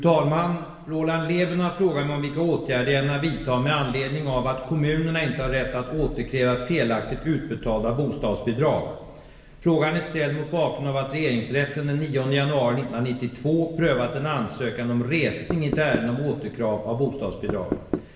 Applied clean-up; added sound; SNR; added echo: none; Knock; 6 dB; reverberation time 1.3 s.